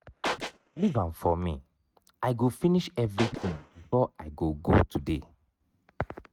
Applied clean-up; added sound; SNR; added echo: neural mask model RNNoise.